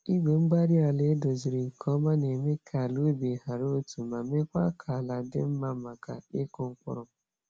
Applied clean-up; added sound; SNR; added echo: none; none; none; none.